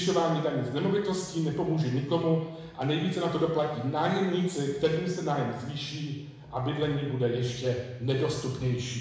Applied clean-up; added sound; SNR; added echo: none; none; none; reverberation time 1.0 s.